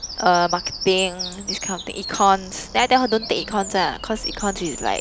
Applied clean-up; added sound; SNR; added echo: none; Bird vocalization, bird call, bird song; 10 dB; none.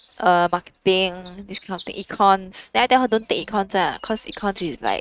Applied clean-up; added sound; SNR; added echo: neural mask model RNNoise.